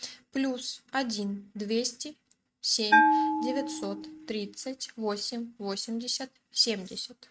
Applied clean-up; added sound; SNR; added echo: neural mask model RNNoise.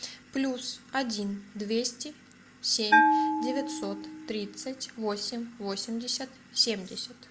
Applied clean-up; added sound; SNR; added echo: none; Bell; -1 dB; none.